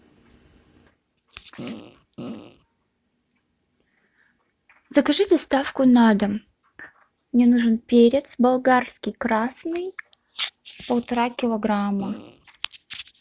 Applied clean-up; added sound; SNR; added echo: none; Fart; 13 dB; none.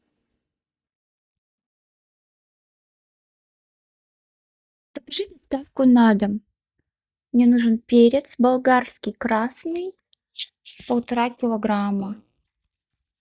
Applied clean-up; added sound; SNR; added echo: neural mask model DeepFilterNet 3.